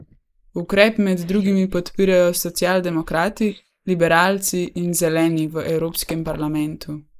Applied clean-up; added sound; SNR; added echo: neural mask model Resemble Enhance denoiser.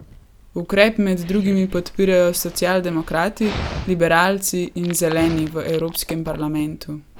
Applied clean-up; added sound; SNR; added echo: none; Dog; 16 dB; none.